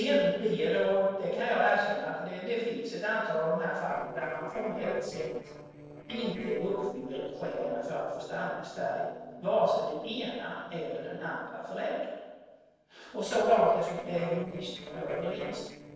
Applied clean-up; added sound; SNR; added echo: neural separator model SepFormer DNS4.